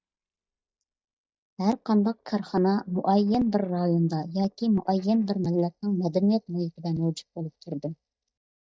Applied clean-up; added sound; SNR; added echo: neural mask model DeepFilterNet 3.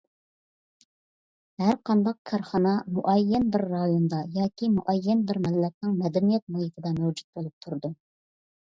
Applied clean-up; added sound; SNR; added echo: none; none; none; none.